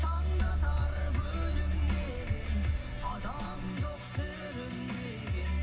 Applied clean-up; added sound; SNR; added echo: none; Gull, seagull / Wind; 5 dB; reverberation time 0.4 s.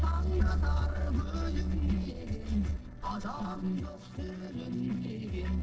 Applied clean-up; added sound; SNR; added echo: neural separator model SepFormer DNS4.